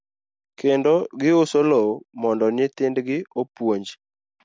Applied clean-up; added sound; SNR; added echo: none; none; none; none.